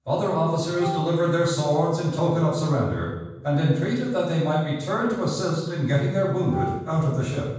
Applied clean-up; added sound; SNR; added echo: none; Wind instrument, woodwind instrument; 9 dB; reverberation time 1.2 s.